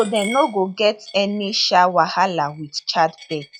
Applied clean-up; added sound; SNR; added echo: classical method log-MMSE.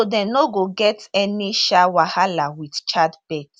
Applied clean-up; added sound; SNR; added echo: none; none; none; none.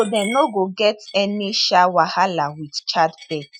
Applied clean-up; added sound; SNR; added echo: classical method Wiener filter.